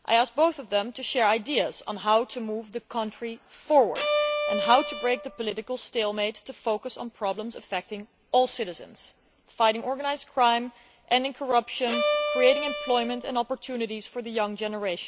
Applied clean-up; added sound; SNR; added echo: none; Bowed string instrument; 2 dB; none.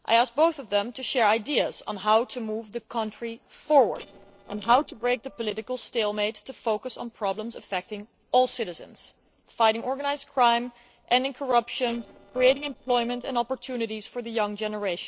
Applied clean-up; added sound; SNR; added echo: neural separator model SepFormer DNS4.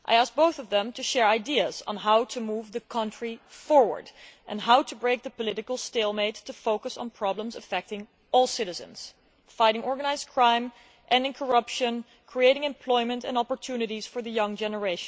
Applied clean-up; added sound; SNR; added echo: none; none; none; none.